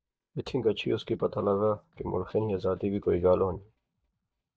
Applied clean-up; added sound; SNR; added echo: neural mask model DeepFilterNet 3.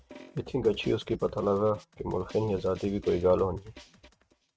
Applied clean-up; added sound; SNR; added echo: neural mask model RNNoise.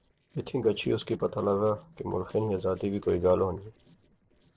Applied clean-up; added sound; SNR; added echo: neural separator model SepFormer DNS4.